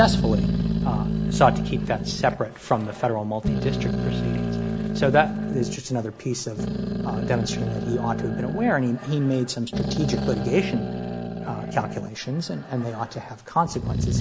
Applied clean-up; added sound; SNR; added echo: none; Growling; 1 dB; none.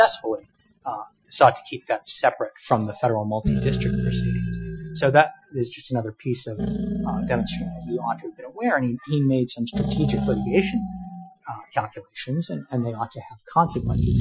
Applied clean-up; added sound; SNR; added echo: classical method Wiener filter.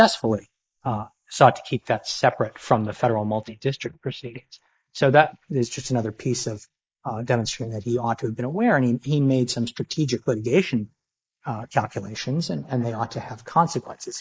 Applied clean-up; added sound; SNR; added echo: neural mask model Resemble Enhance denoiser.